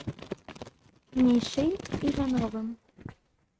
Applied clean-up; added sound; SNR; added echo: neural mask model RNNoise.